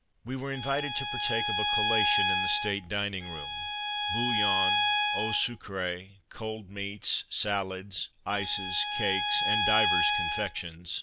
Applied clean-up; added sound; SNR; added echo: none; Bowed string instrument; -4 dB; none.